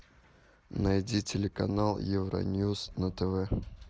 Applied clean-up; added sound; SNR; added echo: none; none; none; none.